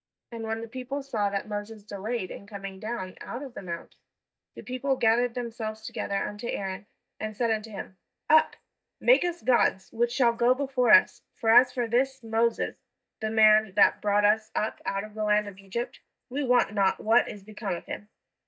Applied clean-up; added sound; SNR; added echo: neural mask model DeepFilterNet 3.